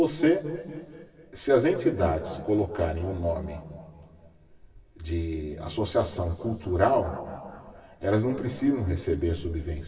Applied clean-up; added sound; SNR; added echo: none; none; none; reverberation time 2.4 s.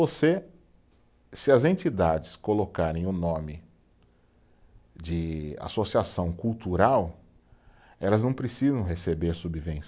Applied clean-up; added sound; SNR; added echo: none; none; none; none.